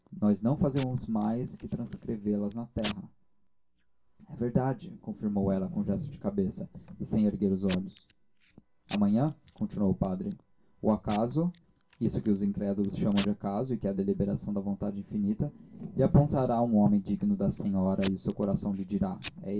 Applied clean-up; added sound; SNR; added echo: none; Packing tape, duct tape / Tearing; 16 dB; reverberation time 0.2 s.